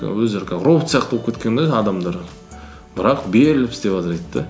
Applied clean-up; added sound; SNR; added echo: none; none; none; none.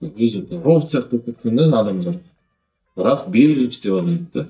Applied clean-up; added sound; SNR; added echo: neural mask model DeepFilterNet 3.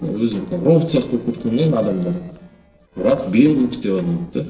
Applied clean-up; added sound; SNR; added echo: neural separator model SepFormer DNS4.